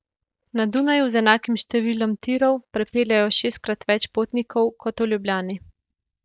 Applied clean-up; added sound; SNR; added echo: neural mask model DeepFilterNet 3.